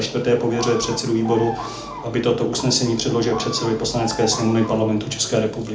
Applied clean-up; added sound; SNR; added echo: none; Bird vocalization, bird call, bird song; 13 dB; reverberation time 0.4 s.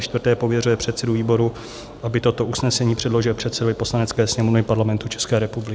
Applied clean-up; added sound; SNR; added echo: none; none; none; none.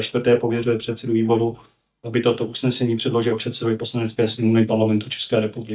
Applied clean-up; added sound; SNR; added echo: neural mask model DeepFilterNet 3.